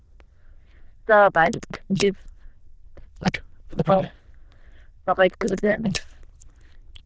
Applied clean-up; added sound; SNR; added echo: neural diffusion model UNIVERSE++.